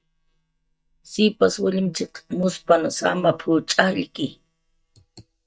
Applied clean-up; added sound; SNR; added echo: neural mask model DeepFilterNet 3.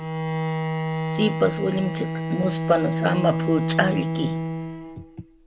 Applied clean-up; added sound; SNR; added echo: none; Bowed string instrument; 1 dB; none.